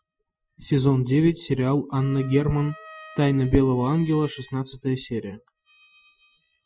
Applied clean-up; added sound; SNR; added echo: classical method Wiener filter.